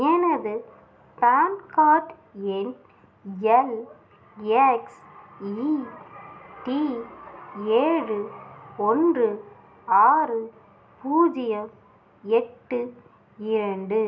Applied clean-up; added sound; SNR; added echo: none; none; none; none.